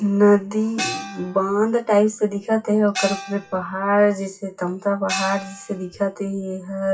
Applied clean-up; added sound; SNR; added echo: classical method WPE with log-MMSE.